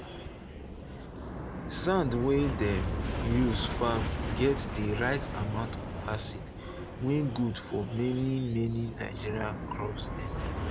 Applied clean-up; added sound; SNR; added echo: none; Aircraft; 4 dB; none.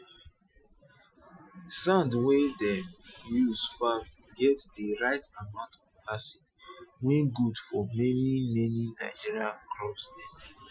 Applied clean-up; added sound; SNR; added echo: classical method Wiener filter.